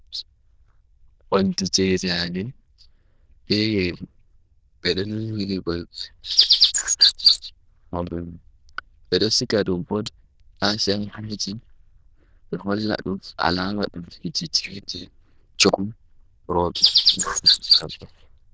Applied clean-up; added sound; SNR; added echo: neural diffusion model UNIVERSE++.